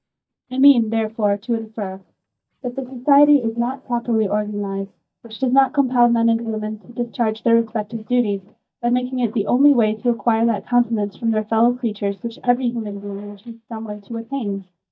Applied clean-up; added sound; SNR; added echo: neural mask model DeepFilterNet 3.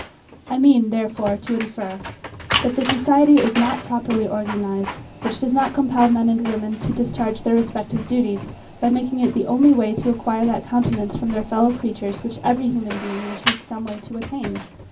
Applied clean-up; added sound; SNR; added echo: none; Printer; 11 dB; reverberation time 0.4 s.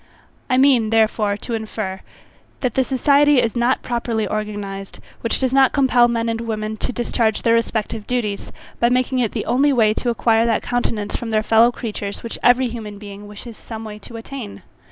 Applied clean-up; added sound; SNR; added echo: none; none; none; none.